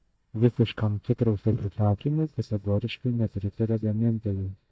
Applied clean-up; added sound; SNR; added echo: neural mask model DeepFilterNet 3.